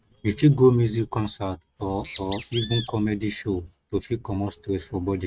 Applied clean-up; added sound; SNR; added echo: neural mask model RNNoise.